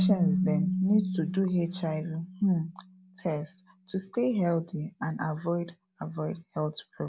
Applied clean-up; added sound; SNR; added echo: none; Keyboard (musical); 4 dB; none.